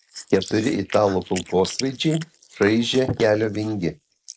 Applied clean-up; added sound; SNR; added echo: neural mask model Resemble Enhance denoiser.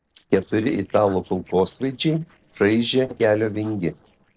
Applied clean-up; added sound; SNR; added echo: neural separator model SepFormer DNS4.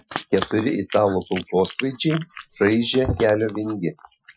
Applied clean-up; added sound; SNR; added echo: classical method Wiener filter.